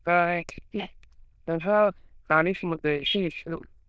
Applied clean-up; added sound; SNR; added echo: neural diffusion model UNIVERSE++.